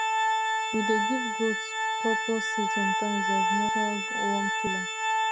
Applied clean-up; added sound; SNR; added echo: none; Organ; -5 dB; none.